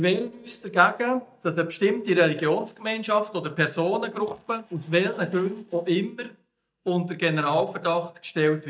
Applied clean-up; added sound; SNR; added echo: neural mask model DeepFilterNet 3.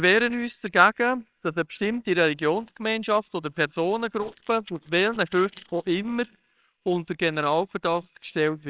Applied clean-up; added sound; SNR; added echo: neural separator model SepFormer WHAMR!.